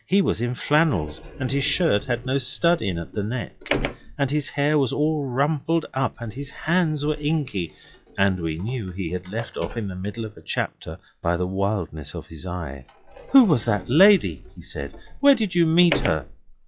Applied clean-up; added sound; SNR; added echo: classical method log-MMSE.